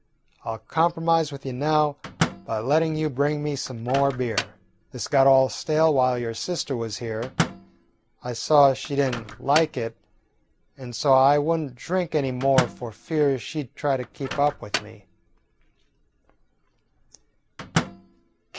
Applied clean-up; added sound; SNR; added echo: none; Microwave oven; 11 dB; none.